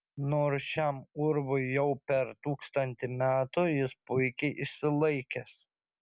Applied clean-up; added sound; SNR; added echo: none; none; none; none.